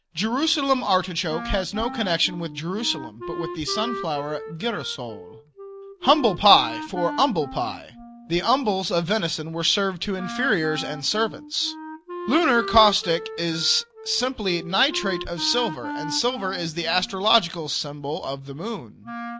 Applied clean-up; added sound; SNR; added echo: none; Wind instrument, woodwind instrument; 12 dB; none.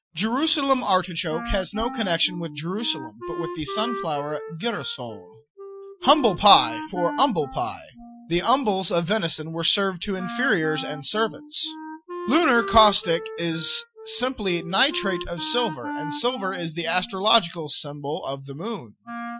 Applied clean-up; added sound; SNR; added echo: classical method Wiener filter.